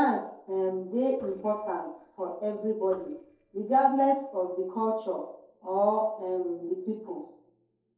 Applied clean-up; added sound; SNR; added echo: neural separator model SepFormer DNS4.